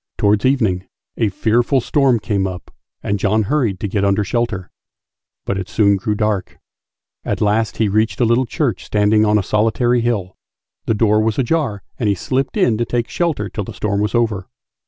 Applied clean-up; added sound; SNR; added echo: none; none; none; none.